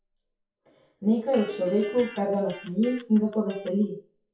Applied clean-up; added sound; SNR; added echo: classical method WPE with log-MMSE.